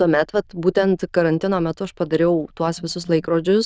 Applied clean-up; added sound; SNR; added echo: neural diffusion model UNIVERSE++.